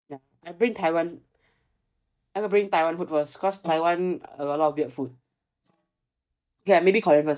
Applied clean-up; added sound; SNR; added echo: neural mask model DeepFilterNet 3.